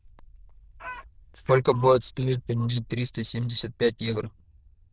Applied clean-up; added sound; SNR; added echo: neural diffusion model UNIVERSE++.